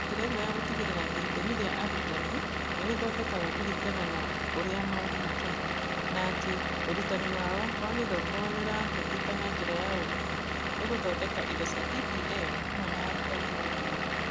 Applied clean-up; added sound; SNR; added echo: none; Engine / Vehicle; -5 dB; none.